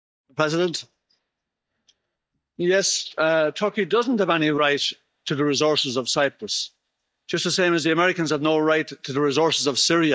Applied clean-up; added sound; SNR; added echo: neural mask model DeepFilterNet 3.